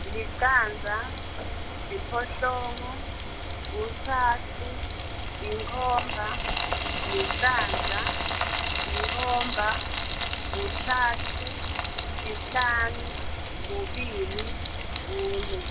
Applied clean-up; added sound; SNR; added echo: none; Frying (food); 0 dB; none.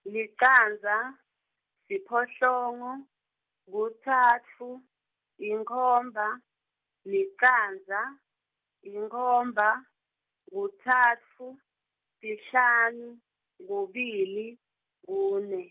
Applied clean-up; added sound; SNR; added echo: none; none; none; none.